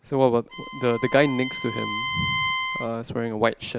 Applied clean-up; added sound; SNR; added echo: none; Bowed string instrument; 5 dB; none.